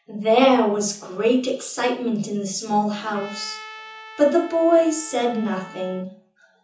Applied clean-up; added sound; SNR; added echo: none; Trumpet; 19 dB; reverberation time 0.6 s.